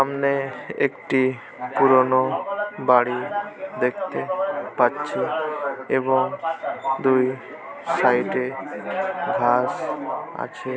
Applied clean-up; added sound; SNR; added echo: none; none; none; none.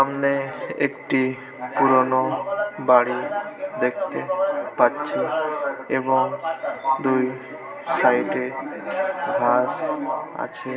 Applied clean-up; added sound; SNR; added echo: none; Bowed string instrument; 16 dB; reverberation time 1.8 s.